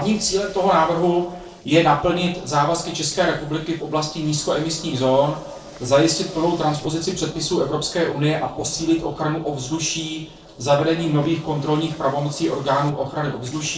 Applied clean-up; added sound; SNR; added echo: neural separator model SepFormer DNS4.